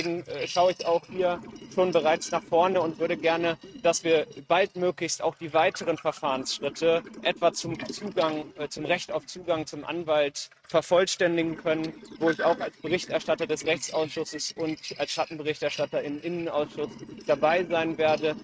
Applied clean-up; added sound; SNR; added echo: neural mask model RNNoise.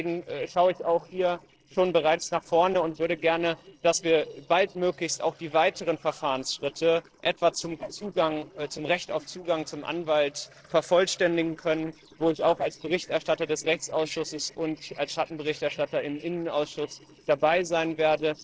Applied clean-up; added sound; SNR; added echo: neural separator model SepFormer DNS4.